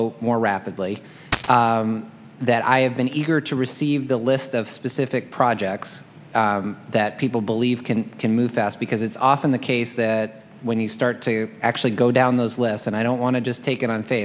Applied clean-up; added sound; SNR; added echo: none; Coin (dropping); 4 dB; none.